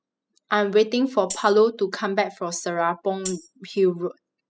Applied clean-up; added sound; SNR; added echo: classical method spectral subtraction.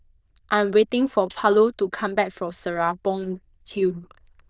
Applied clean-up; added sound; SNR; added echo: neural diffusion model UNIVERSE++.